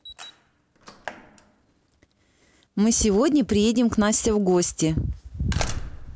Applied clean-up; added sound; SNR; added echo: none; Slam; 15 dB; none.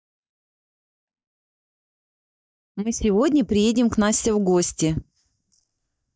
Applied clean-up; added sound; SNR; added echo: neural mask model DeepFilterNet 3.